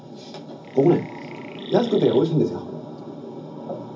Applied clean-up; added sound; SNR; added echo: none; Chirp, tweet; 19 dB; reverberation time 0.4 s.